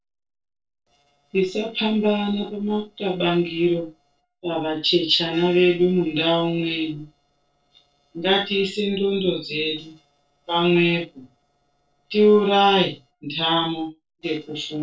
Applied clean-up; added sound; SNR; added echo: neural separator model SepFormer DNS4.